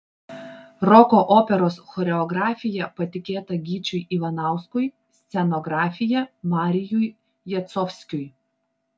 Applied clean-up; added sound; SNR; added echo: none; none; none; none.